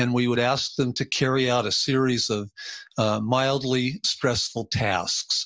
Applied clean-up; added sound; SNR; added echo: none; none; none; none.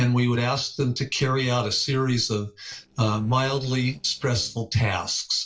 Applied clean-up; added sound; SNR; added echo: neural separator model SepFormer DNS4.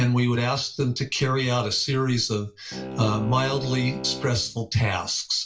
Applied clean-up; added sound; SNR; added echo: none; Bowed string instrument; 12 dB; reverberation time 0.2 s.